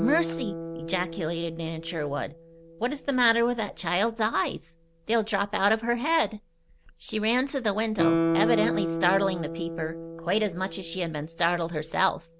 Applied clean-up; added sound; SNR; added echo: none; Guitar; 6 dB; none.